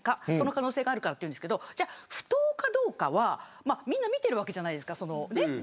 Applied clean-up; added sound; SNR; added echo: none; none; none; none.